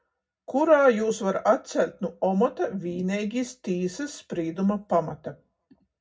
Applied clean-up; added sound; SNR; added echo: none; none; none; reverberation time 0.4 s.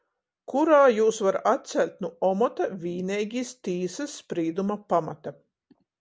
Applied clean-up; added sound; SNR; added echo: none; none; none; none.